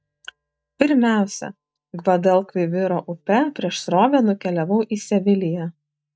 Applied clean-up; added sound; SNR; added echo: neural mask model DeepFilterNet 3.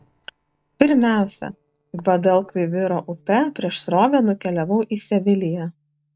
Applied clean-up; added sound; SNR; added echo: neural separator model SepFormer DNS4.